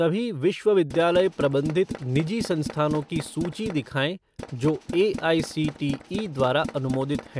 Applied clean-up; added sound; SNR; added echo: none; Tools; 11 dB; none.